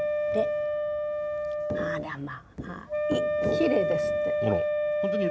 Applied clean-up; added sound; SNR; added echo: none; Wind instrument, woodwind instrument; -5 dB; none.